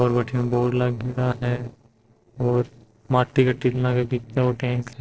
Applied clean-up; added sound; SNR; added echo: neural separator model SepFormer DNS4.